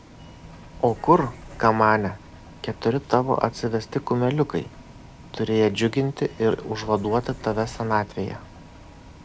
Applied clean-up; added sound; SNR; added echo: none; Bus; 19 dB; none.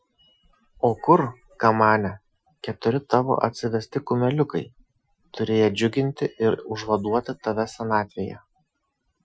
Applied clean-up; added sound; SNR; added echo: classical method Wiener filter.